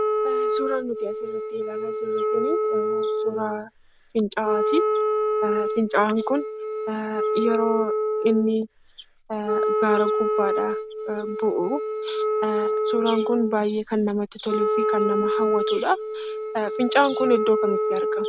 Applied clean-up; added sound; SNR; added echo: none; Wind instrument, woodwind instrument; -1 dB; none.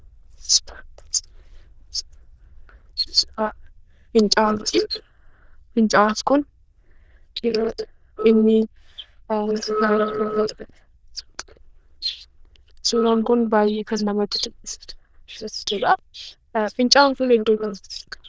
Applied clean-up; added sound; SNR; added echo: neural diffusion model UNIVERSE++.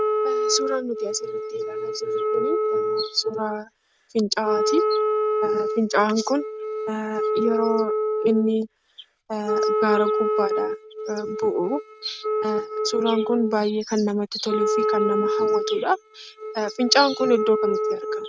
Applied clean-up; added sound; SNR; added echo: neural mask model RNNoise.